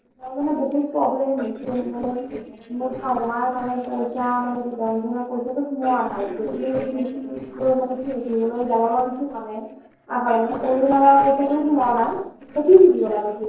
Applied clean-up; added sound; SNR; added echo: neural separator model SepFormer DNS4.